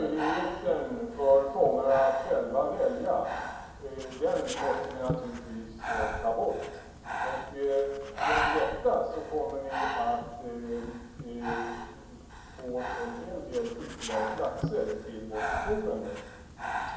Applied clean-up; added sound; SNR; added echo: none; Breathing; 5 dB; reverberation time 0.8 s.